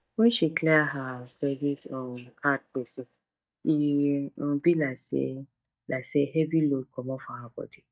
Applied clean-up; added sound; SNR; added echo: neural mask model DeepFilterNet 3.